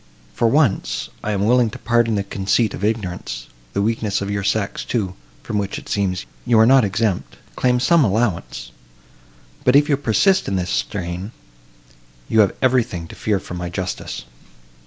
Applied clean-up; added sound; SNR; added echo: none; none; none; none.